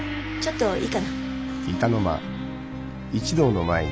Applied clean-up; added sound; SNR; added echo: none; Gong; 18 dB; none.